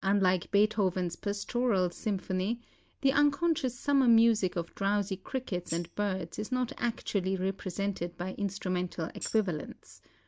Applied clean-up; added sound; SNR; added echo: neural mask model DeepFilterNet 3.